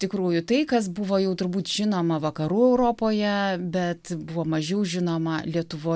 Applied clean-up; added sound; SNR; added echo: none; none; none; none.